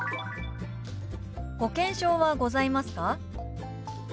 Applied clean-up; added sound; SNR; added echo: none; none; none; none.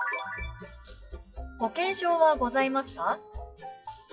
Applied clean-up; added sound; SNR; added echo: classical method WPE with log-MMSE.